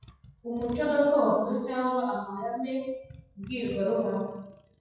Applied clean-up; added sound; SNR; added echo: classical method WPE with log-MMSE.